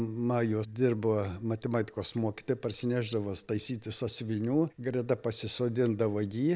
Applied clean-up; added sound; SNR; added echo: none; none; none; none.